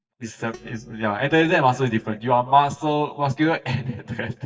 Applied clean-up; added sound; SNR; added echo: neural mask model DeepFilterNet 3.